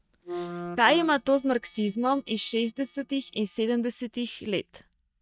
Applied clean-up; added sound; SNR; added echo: neural mask model DeepFilterNet 3.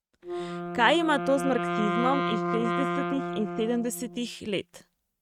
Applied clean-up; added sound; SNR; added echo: neural mask model RNNoise.